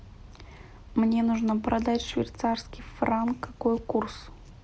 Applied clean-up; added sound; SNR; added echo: none; none; none; none.